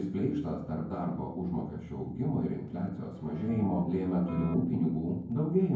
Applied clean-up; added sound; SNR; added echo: none; Keyboard (musical); 14 dB; reverberation time 0.9 s.